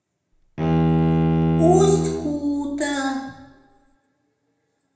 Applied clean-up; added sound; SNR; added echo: none; Bowed string instrument; -3 dB; reverberation time 0.8 s.